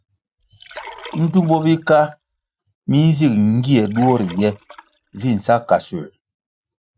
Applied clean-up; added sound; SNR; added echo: neural mask model RNNoise.